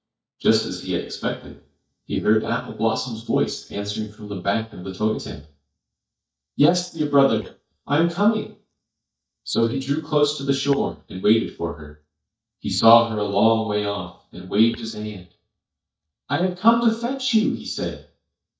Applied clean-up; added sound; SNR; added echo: neural mask model DeepFilterNet 3.